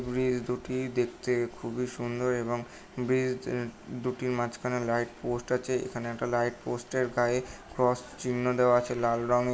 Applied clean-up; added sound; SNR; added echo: none; none; none; none.